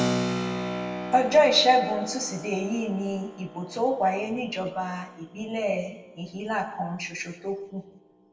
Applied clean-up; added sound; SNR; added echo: none; Keyboard (musical); 8 dB; reverberation time 0.7 s.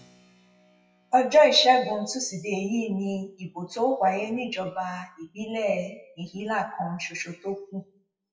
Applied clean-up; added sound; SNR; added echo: classical method WPE with log-MMSE.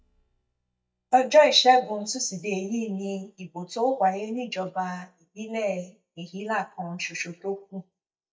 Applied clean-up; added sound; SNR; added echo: neural mask model DeepFilterNet 3.